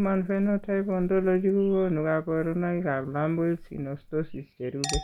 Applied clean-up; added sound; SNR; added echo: none; Chink, clink; 16 dB; none.